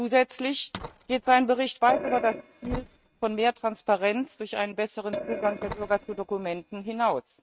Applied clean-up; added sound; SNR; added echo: neural mask model RNNoise.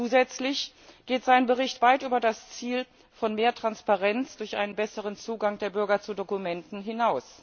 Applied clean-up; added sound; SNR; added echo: none; none; none; none.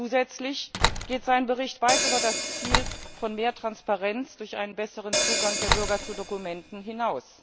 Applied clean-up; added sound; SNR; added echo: none; Hi-hat + Slam; 0 dB; none.